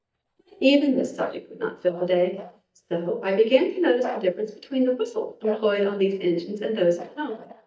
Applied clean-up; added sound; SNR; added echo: neural mask model DeepFilterNet 3.